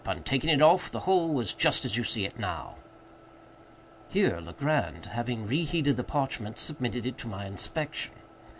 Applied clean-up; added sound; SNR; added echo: none; none; none; none.